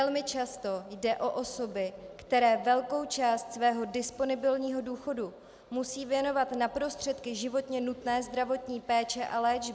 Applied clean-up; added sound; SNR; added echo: none; none; none; none.